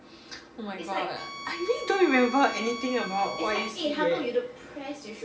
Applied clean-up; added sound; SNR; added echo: none; Bowed string instrument; 11 dB; reverberation time 0.6 s.